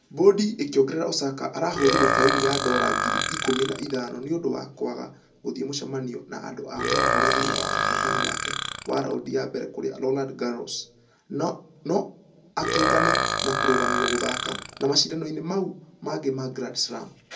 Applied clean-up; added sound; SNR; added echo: none; Burping, eructation; -1 dB; reverberation time 0.2 s.